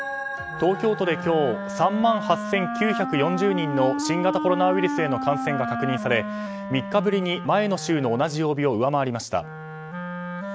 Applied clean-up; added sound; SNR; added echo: none; Wind instrument, woodwind instrument; 6 dB; none.